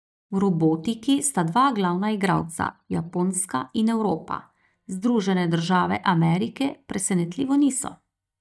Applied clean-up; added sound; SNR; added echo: neural mask model DeepFilterNet 3.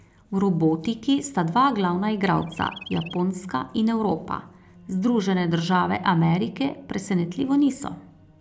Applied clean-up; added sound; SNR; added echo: none; Chirp, tweet; 18 dB; none.